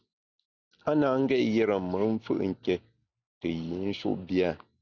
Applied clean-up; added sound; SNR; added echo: none; none; none; none.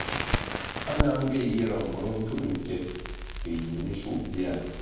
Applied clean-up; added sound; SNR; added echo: none; Crackle; 3 dB; reverberation time 1.2 s.